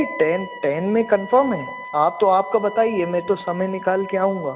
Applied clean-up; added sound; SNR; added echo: none; Wind instrument, woodwind instrument; 15 dB; none.